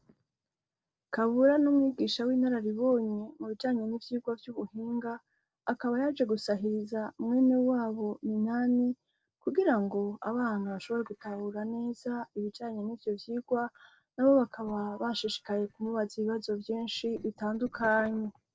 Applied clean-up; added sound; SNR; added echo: neural separator model SepFormer DNS4.